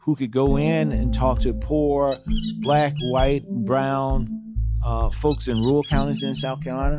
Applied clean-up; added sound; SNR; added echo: classical method log-MMSE.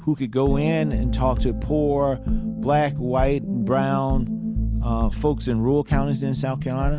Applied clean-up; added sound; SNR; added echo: none; none; none; none.